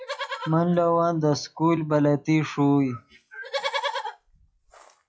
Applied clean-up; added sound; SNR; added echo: classical method WPE with log-MMSE.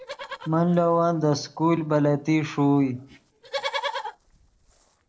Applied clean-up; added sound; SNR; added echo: neural separator model SepFormer DNS4.